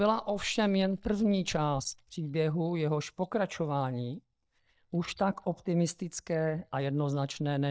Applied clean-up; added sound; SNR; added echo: neural mask model DeepFilterNet 3.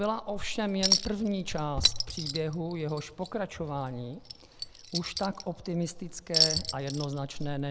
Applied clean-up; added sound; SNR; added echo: none; Chink, clink; 0 dB; none.